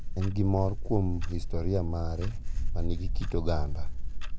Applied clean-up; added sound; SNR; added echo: none; Clock; -3 dB; none.